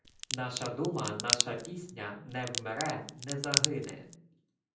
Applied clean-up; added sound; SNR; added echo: none; Crack; -2 dB; reverberation time 0.6 s.